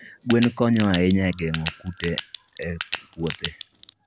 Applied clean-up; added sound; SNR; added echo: none; Crack; 7 dB; none.